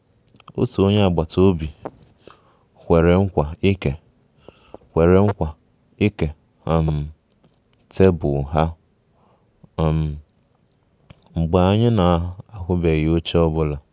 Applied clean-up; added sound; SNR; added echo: none; none; none; none.